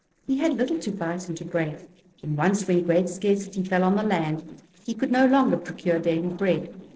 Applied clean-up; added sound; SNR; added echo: neural separator model SepFormer DNS4.